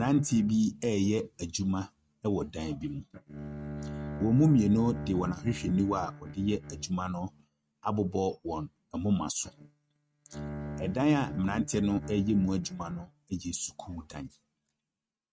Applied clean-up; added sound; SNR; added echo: neural mask model RNNoise.